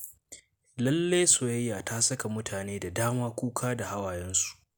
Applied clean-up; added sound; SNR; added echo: none; none; none; none.